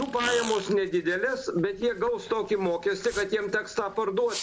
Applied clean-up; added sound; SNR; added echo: none; Fart; 14 dB; none.